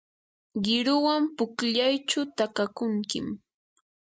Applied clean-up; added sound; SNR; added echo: none; none; none; none.